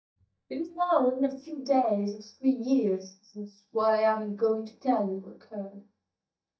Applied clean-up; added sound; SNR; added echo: neural mask model DeepFilterNet 3.